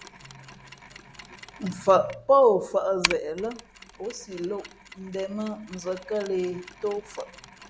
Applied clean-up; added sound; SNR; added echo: none; Mechanisms; 12 dB; none.